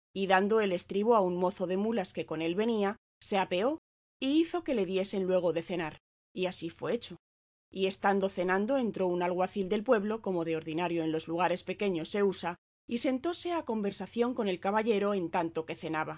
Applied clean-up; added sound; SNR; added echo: none; none; none; none.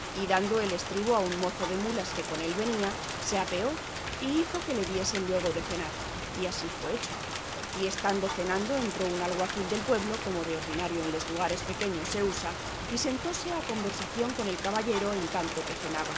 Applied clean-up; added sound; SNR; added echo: none; Rain; 4 dB; none.